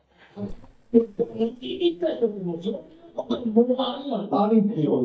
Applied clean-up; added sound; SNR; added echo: neural mask model DeepFilterNet 3.